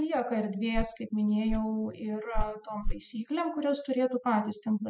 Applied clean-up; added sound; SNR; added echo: classical method spectral subtraction.